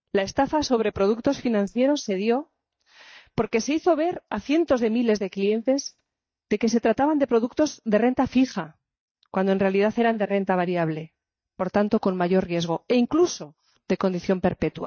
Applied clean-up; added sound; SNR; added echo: neural mask model DeepFilterNet 3.